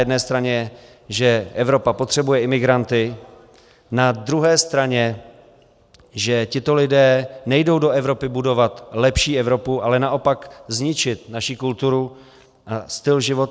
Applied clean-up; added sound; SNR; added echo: none; none; none; none.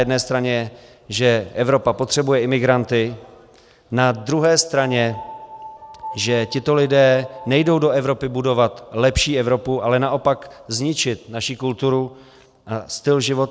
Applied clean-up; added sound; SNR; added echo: none; Piano; 17 dB; none.